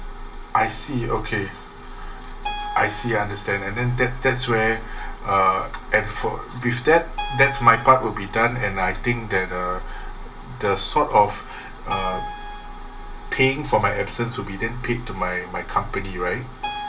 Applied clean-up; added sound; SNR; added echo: none; Keyboard (musical); 17 dB; reverberation time 0.3 s.